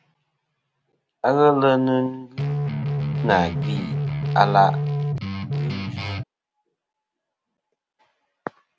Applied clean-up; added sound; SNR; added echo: none; Guitar; 0 dB; none.